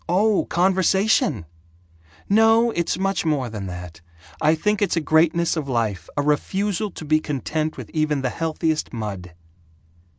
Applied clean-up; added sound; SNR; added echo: none; none; none; none.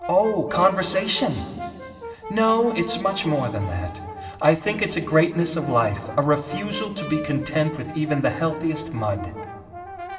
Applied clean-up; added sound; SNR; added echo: none; Brass instrument; 13 dB; reverberation time 2.3 s.